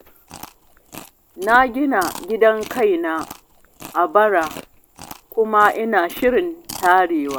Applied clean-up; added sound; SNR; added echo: none; Chewing, mastication; 19 dB; none.